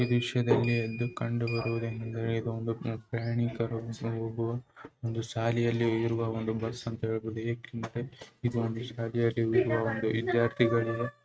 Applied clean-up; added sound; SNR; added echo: neural mask model RNNoise.